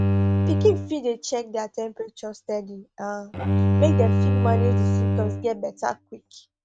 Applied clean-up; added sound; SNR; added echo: neural mask model RNNoise.